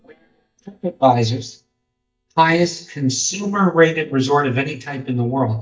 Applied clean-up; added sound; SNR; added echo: neural mask model DeepFilterNet 3.